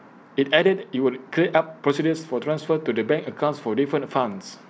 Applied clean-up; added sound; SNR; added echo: none; none; none; none.